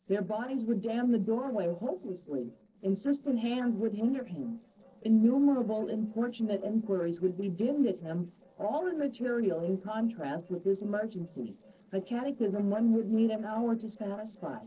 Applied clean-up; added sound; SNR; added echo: neural separator model SepFormer DNS4.